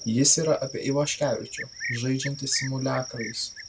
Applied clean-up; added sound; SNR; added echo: none; Cricket; 12 dB; none.